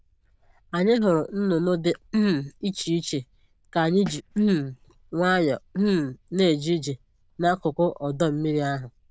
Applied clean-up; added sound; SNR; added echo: neural diffusion model UNIVERSE++.